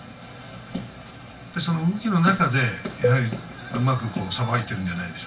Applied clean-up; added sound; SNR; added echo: none; Cowbell; 6 dB; reverberation time 0.2 s.